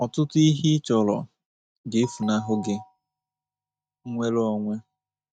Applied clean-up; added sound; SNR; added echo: neural mask model RNNoise.